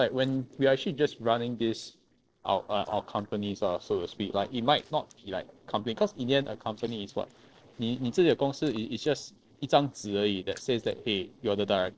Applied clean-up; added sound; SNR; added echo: neural separator model SepFormer DNS4.